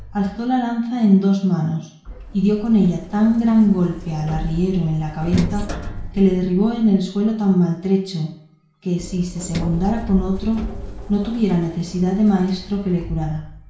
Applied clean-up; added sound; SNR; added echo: none; Sliding door; 11 dB; reverberation time 0.6 s.